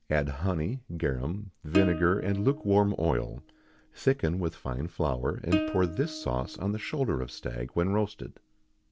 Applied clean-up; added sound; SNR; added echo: none; Plucked string instrument; 9 dB; none.